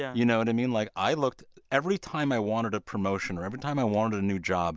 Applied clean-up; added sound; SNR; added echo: none; none; none; none.